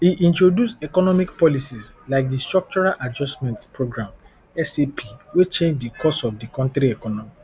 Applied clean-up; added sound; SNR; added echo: none; none; none; none.